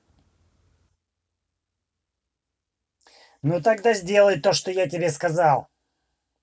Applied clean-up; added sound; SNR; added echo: none; none; none; none.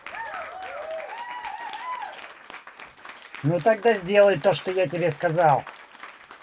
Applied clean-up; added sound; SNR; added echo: none; Applause / Cheering; 13 dB; none.